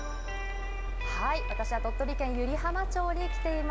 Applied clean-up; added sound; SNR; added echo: none; Mechanisms; -1 dB; none.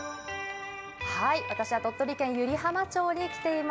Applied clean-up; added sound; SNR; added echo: none; none; none; none.